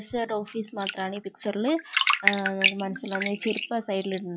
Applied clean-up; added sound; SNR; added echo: classical method log-MMSE.